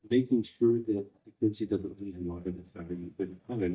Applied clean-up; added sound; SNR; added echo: neural mask model DeepFilterNet 3.